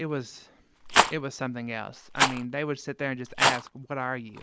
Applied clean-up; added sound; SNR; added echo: none; Rattle; -3 dB; none.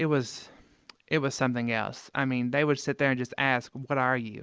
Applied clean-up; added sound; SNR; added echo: none; none; none; none.